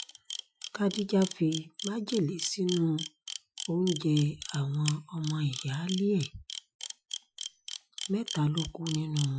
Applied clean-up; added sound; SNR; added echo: classical method Wiener filter.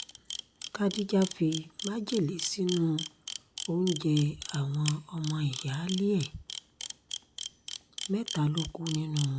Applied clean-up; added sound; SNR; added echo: none; Camera; 10 dB; none.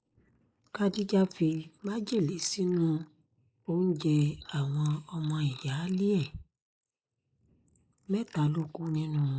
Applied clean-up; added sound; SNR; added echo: neural mask model Resemble Enhance denoiser.